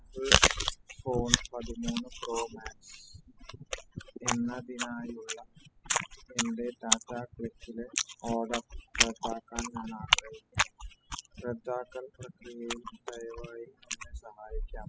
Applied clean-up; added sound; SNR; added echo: classical method spectral subtraction.